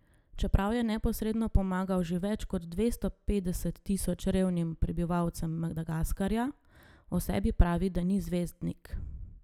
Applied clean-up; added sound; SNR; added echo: none; none; none; none.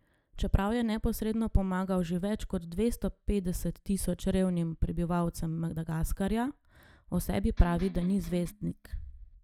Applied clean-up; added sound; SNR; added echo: neural mask model DeepFilterNet 3.